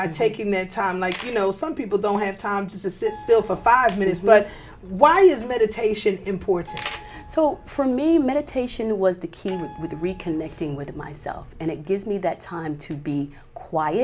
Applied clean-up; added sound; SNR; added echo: none; Keyboard (musical); 20 dB; none.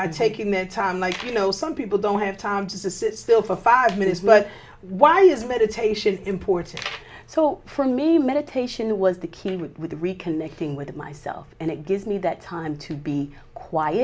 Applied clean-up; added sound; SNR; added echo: none; none; none; none.